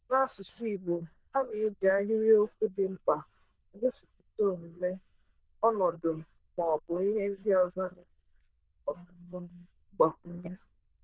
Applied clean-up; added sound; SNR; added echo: neural diffusion model UNIVERSE++.